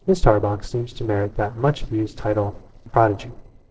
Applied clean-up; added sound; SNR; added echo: neural separator model SepFormer DNS4.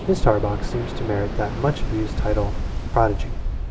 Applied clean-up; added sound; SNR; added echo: none; Waves, surf; 4 dB; reverberation time 1.1 s.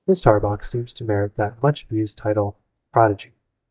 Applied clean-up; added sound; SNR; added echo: neural mask model DeepFilterNet 3.